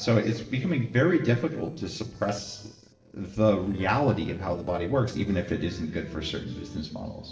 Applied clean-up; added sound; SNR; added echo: neural separator model SepFormer DNS4.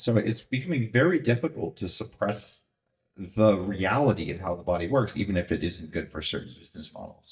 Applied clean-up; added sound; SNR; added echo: neural mask model DeepFilterNet 3.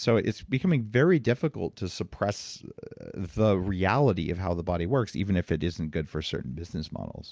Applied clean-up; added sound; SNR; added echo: none; none; none; none.